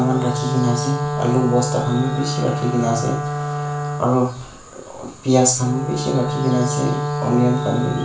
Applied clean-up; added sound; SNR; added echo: none; Wind instrument, woodwind instrument; 4 dB; reverberation time 0.3 s.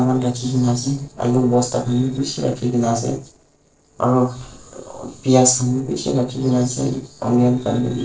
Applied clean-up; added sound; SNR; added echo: neural separator model SepFormer DNS4.